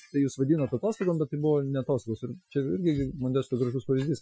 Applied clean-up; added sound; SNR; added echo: classical method Wiener filter.